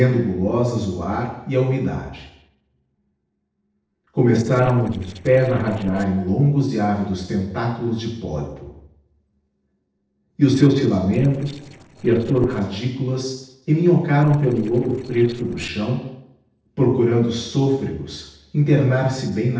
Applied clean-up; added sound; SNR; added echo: neural separator model SepFormer DNS4.